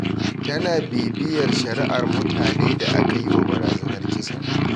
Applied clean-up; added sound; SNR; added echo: none; Purr; -5 dB; none.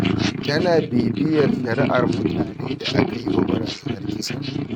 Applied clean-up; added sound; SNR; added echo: neural mask model RNNoise.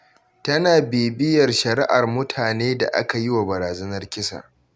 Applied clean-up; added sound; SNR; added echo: none; none; none; none.